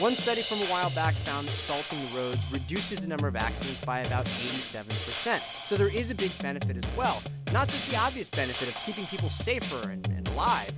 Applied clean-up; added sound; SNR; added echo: none; Drum kit; 1 dB; none.